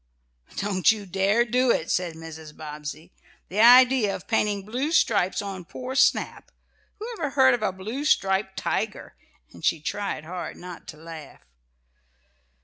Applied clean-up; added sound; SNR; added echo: none; none; none; none.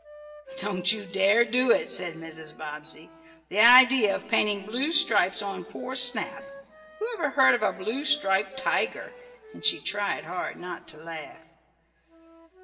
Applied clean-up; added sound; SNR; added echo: none; Wind instrument, woodwind instrument; 20 dB; reverberation time 1.7 s.